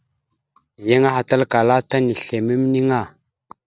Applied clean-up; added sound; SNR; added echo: none; none; none; none.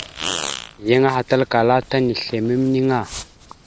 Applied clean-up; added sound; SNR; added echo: none; Fart; 13 dB; none.